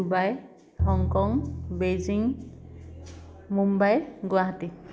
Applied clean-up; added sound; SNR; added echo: none; Bowed string instrument; 4 dB; none.